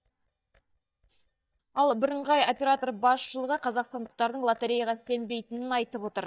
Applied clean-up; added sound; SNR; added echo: neural mask model DeepFilterNet 3.